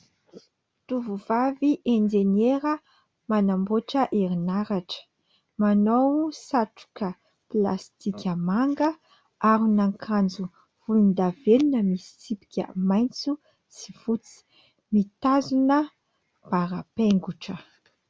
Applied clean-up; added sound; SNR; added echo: none; none; none; none.